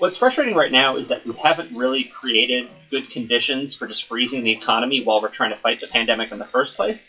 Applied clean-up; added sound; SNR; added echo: classical method WPE with log-MMSE.